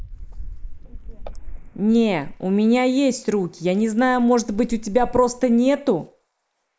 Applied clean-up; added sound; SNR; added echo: neural mask model Resemble Enhance denoiser.